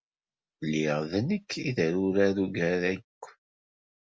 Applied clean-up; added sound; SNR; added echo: none; none; none; none.